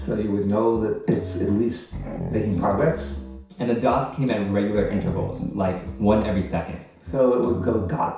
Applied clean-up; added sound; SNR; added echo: none; Growling; 11 dB; reverberation time 0.6 s.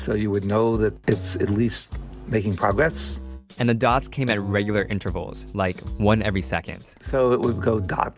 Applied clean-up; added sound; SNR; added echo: none; none; none; none.